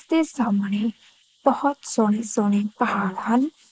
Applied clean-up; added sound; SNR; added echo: neural mask model Resemble Enhance denoiser.